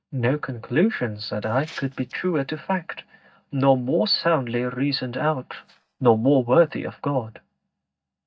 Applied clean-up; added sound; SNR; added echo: neural mask model DeepFilterNet 3.